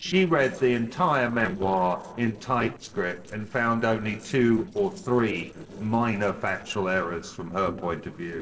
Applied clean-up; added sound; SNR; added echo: neural separator model SepFormer DNS4.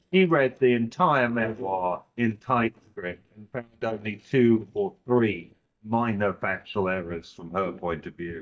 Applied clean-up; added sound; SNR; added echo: neural mask model DeepFilterNet 3.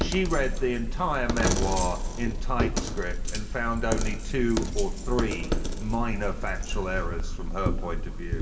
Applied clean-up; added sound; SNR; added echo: none; Coin (dropping); -3 dB; reverberation time 1.5 s.